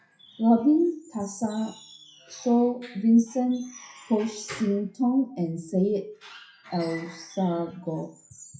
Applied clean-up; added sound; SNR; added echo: classical method WPE with log-MMSE.